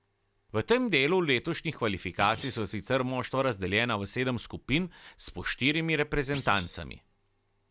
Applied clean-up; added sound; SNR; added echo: none; Thump, thud; 13 dB; none.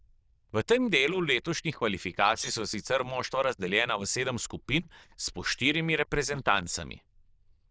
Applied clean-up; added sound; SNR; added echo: neural diffusion model UNIVERSE++.